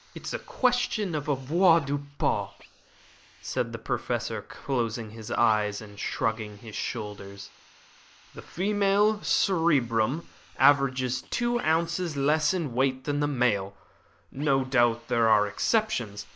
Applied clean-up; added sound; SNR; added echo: neural mask model Resemble Enhance denoiser.